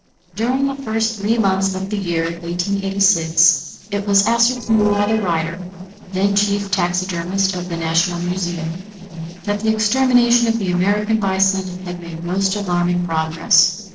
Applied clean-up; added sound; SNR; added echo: neural separator model SepFormer DNS4.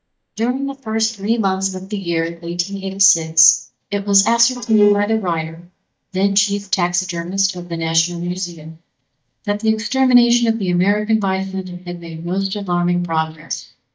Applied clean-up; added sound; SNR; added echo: neural mask model DeepFilterNet 3.